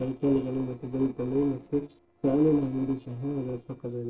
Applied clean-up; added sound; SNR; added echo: neural separator model SepFormer DNS4.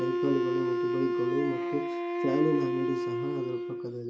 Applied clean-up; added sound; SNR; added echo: none; Wind instrument, woodwind instrument; -2 dB; reverberation time 0.2 s.